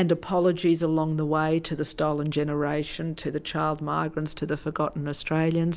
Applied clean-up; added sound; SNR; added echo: none; none; none; none.